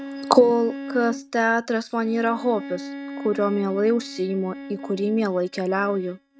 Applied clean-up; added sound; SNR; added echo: neural mask model RNNoise.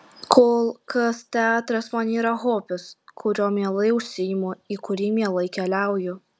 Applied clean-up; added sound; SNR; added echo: none; none; none; none.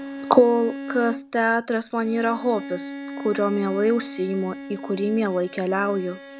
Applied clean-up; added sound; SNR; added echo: none; Bowed string instrument; 12 dB; none.